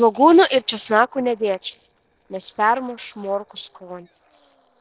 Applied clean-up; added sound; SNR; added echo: neural separator model SepFormer DNS4.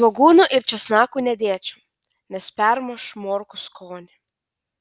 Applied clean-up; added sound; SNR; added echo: none; none; none; none.